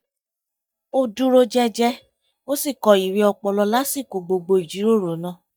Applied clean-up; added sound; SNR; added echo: neural mask model DeepFilterNet 3.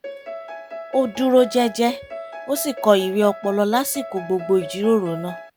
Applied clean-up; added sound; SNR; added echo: none; Piano; 13 dB; none.